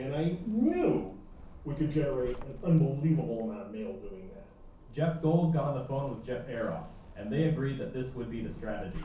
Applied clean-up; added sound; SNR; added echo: none; Zipper (clothing); 15 dB; reverberation time 0.6 s.